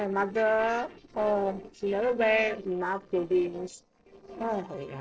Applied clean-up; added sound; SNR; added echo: neural separator model SepFormer DNS4.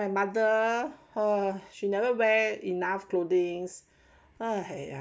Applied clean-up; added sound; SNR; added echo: none; none; none; none.